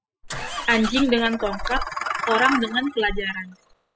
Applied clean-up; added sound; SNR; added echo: classical method spectral subtraction.